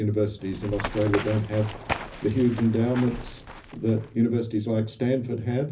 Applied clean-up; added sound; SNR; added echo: none; Run; 10 dB; reverberation time 0.4 s.